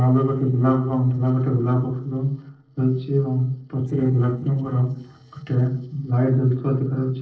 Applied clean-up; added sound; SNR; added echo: neural separator model SepFormer DNS4.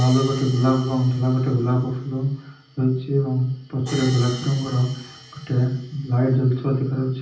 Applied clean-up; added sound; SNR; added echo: none; Hi-hat; 20 dB; reverberation time 0.6 s.